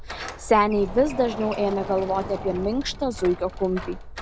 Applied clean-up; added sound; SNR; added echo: none; Door; 10 dB; none.